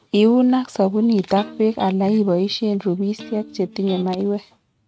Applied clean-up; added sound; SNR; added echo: neural mask model RNNoise.